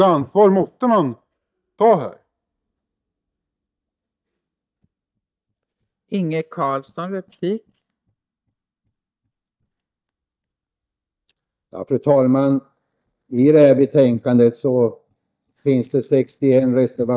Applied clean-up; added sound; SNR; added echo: neural mask model DeepFilterNet 3.